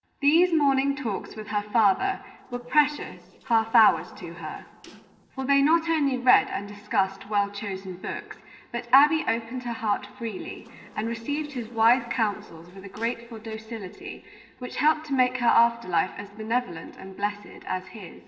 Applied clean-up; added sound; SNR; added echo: neural separator model SepFormer DNS4.